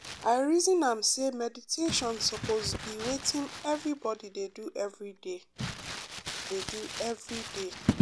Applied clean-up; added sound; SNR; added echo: none; Crumpling, crinkling; 6 dB; none.